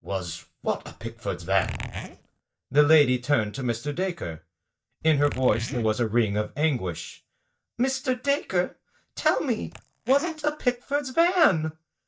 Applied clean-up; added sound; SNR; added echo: neural mask model DeepFilterNet 3.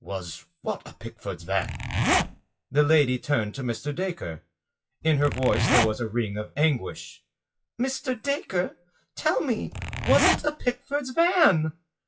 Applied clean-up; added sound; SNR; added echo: classical method WPE with log-MMSE.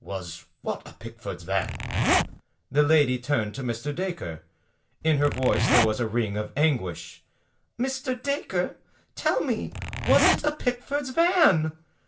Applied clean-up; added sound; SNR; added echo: none; Zipper (clothing); 0 dB; reverberation time 0.2 s.